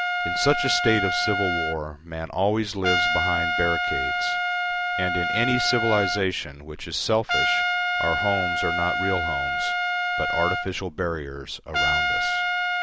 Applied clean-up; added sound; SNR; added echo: none; Trumpet; -2 dB; none.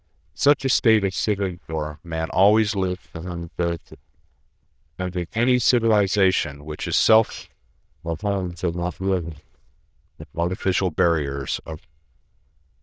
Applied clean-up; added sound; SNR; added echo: neural diffusion model UNIVERSE++.